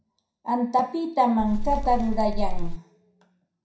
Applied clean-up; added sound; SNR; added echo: none; Wind; -2 dB; reverberation time 0.5 s.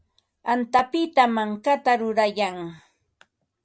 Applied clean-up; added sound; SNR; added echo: none; none; none; none.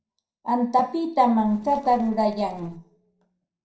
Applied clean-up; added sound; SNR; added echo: neural separator model SepFormer DNS4.